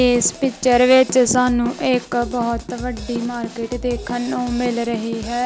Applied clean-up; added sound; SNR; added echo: none; Drum kit; 13 dB; none.